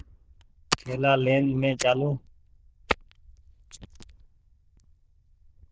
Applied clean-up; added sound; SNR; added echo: neural diffusion model UNIVERSE++.